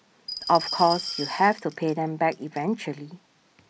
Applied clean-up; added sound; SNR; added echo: none; Glass; 10 dB; none.